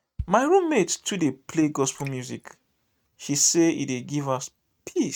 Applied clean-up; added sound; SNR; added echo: neural mask model RNNoise.